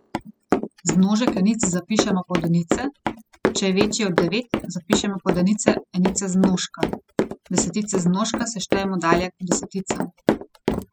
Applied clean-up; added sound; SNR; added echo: classical method spectral subtraction.